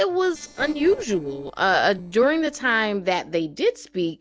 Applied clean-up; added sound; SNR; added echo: neural separator model SepFormer DNS4.